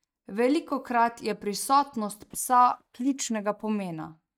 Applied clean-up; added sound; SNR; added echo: neural mask model DeepFilterNet 3.